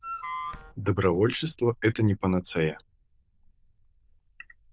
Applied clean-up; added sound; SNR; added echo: neural diffusion model UNIVERSE++.